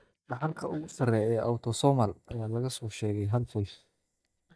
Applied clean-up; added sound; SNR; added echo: neural mask model DeepFilterNet 3.